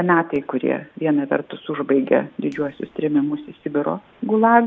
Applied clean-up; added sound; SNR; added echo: none; none; none; none.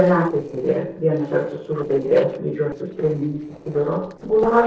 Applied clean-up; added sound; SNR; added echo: neural separator model SepFormer DNS4.